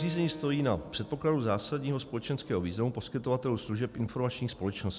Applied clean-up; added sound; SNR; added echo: none; Keyboard (musical); 19 dB; none.